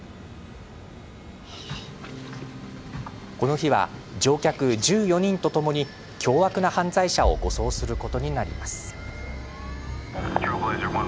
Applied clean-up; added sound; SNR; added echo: none; none; none; none.